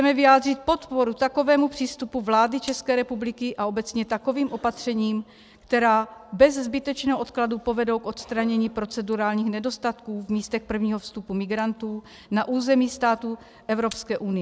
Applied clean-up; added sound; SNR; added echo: none; Glass; 18 dB; none.